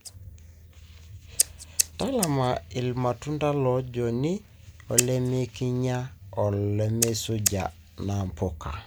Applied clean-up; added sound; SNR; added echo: none; Scissors; 7 dB; none.